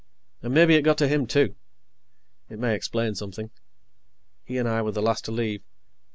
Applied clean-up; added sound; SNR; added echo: none; none; none; none.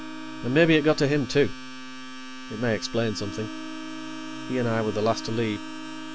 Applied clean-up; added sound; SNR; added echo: none; Domestic sounds, home sounds + Wind instrument, woodwind instrument; 11 dB; none.